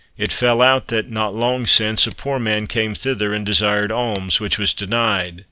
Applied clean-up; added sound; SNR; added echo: neural separator model SepFormer DNS4.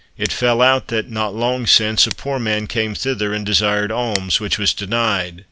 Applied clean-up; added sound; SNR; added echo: none; Scissors; 18 dB; none.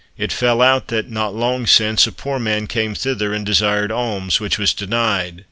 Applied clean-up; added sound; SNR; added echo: none; none; none; none.